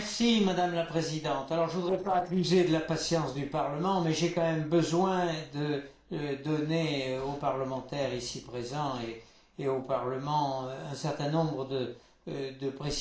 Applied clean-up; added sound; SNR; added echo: neural separator model SepFormer DNS4.